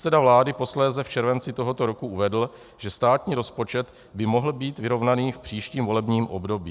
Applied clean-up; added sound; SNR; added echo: none; none; none; none.